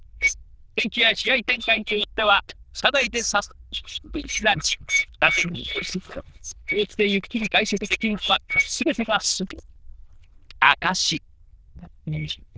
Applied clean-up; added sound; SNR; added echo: neural diffusion model UNIVERSE++.